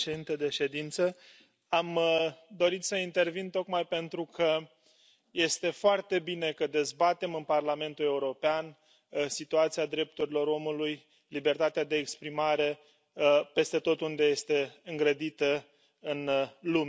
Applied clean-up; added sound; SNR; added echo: none; none; none; none.